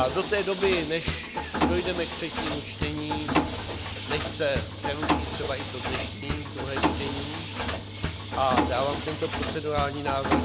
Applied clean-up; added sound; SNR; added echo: none; Mechanisms; -1 dB; none.